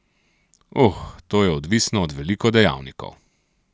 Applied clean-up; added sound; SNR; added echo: none; none; none; none.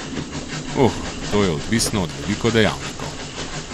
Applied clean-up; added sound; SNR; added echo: none; Train; 6 dB; none.